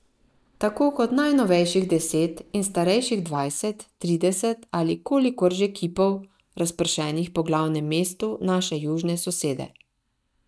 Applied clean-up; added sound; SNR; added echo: neural mask model DeepFilterNet 3.